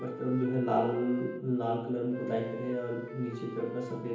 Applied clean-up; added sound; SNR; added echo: none; Wind instrument, woodwind instrument; 13 dB; reverberation time 2.2 s.